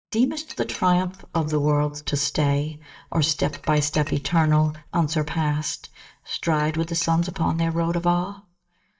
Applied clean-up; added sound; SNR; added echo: neural mask model DeepFilterNet 3.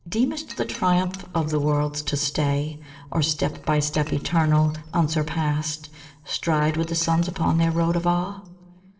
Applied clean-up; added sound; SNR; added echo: neural separator model SepFormer DNS4.